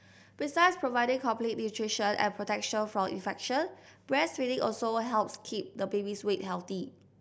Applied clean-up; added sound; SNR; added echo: none; none; none; none.